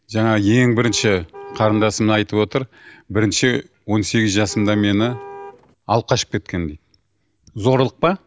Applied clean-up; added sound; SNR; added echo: none; Car; 18 dB; none.